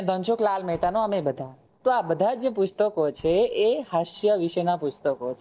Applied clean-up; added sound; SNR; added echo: neural separator model SepFormer DNS4.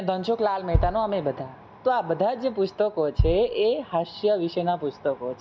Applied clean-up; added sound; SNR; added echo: none; Bass drum; 6 dB; none.